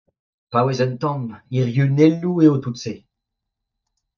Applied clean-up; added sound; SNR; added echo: neural mask model DeepFilterNet 3.